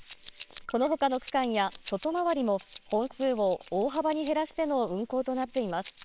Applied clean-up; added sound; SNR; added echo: neural separator model SepFormer WHAMR!.